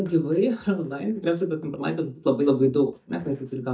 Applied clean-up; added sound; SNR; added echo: neural mask model DeepFilterNet 3.